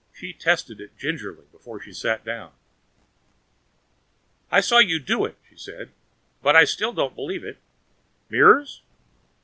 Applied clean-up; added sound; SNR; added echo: none; none; none; none.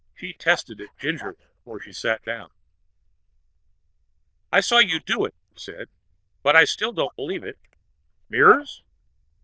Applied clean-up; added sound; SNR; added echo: neural diffusion model UNIVERSE++.